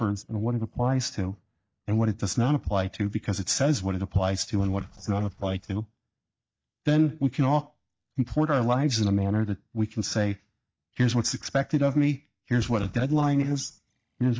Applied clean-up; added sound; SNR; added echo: neural mask model DeepFilterNet 3.